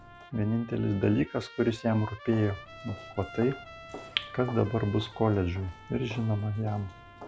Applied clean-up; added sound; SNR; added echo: none; Trumpet + Walk, footsteps; 16 dB; none.